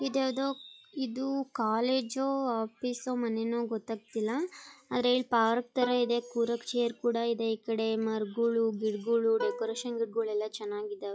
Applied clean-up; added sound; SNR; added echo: classical method log-MMSE.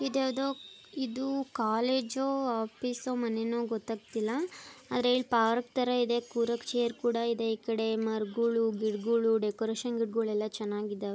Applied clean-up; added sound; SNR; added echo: none; none; none; none.